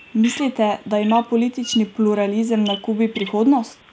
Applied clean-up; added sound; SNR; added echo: none; Bird vocalization, bird call, bird song; 17 dB; none.